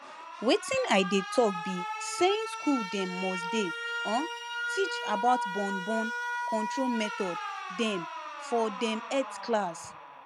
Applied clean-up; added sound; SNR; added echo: none; Alarm; 5 dB; none.